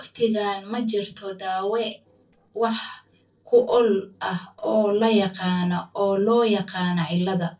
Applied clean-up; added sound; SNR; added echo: neural separator model SepFormer DNS4.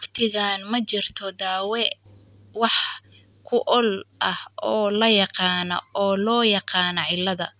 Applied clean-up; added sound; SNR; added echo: none; none; none; none.